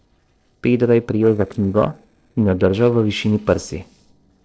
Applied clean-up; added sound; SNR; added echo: neural separator model SepFormer DNS4.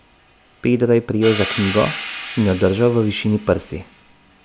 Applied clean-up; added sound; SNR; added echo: none; Hi-hat; 10 dB; none.